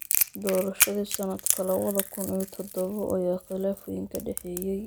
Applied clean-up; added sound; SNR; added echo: none; Crackle; 2 dB; none.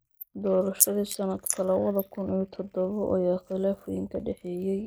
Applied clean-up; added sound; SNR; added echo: neural mask model Resemble Enhance denoiser.